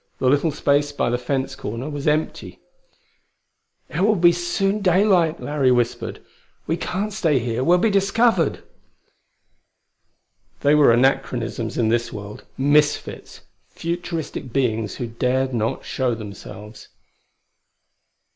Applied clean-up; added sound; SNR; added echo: none; none; none; none.